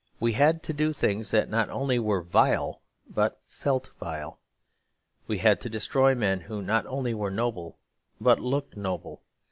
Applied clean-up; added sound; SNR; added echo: none; none; none; none.